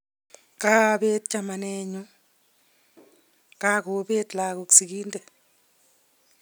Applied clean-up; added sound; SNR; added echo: none; none; none; none.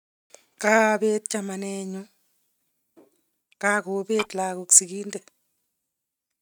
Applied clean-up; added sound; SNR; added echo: neural mask model RNNoise.